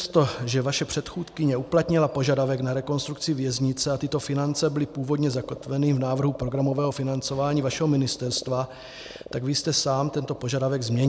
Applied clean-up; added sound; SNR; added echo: none; Frog; 20 dB; none.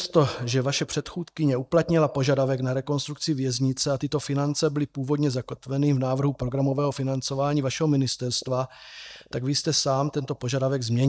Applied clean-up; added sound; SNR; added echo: neural mask model DeepFilterNet 3.